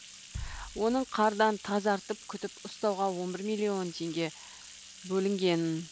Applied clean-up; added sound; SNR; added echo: none; Bathtub (filling or washing) + Bass drum; 15 dB; none.